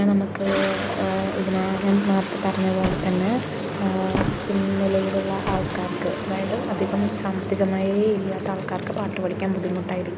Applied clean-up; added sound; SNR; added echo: none; Toilet flush + Slam; 9 dB; none.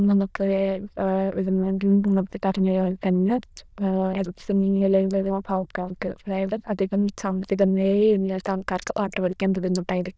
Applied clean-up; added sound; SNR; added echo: neural diffusion model UNIVERSE++.